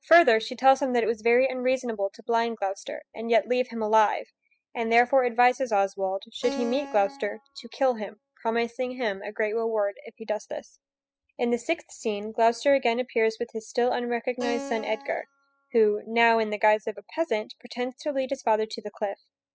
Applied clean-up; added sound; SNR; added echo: classical method spectral subtraction.